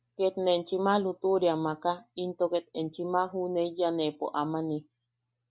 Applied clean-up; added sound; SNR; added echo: none; none; none; none.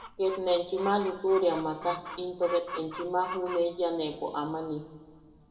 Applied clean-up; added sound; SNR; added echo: none; Chicken, rooster; 13 dB; reverberation time 1.7 s.